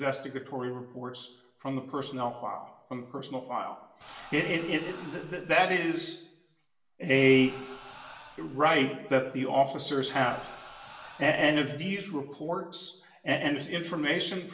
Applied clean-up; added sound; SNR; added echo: none; Crowd; 18 dB; reverberation time 0.7 s.